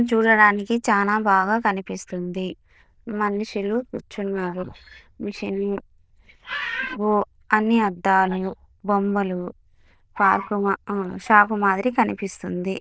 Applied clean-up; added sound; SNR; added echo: neural diffusion model UNIVERSE++.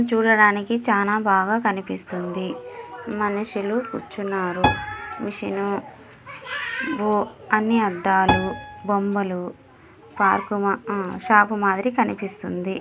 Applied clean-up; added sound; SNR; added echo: none; Piano; 7 dB; none.